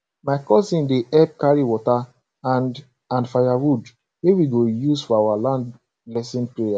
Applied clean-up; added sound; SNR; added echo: none; none; none; none.